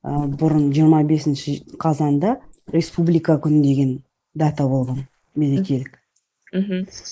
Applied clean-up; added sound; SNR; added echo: neural mask model Resemble Enhance denoiser.